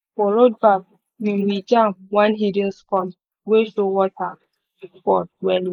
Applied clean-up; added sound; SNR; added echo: neural mask model Resemble Enhance denoiser.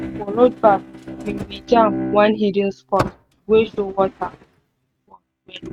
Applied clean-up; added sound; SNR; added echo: neural mask model RNNoise.